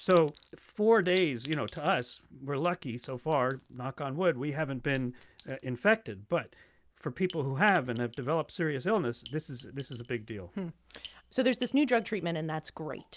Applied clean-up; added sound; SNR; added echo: none; Chink, clink; 14 dB; none.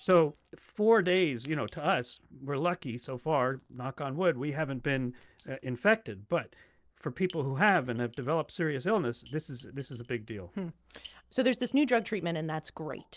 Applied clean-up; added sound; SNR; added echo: neural separator model SepFormer DNS4.